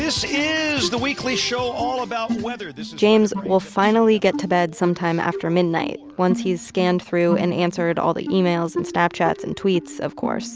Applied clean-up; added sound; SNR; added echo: none; none; none; none.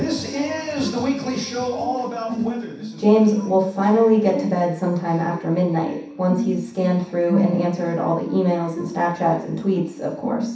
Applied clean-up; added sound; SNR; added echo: none; none; none; reverberation time 0.7 s.